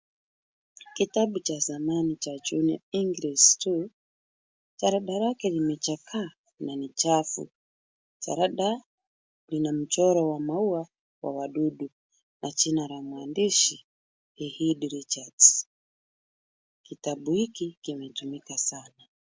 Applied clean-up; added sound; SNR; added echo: none; none; none; none.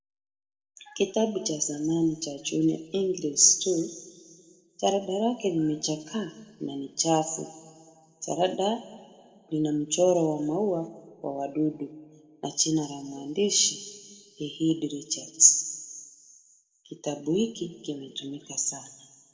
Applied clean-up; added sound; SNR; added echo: none; none; none; reverberation time 1.5 s.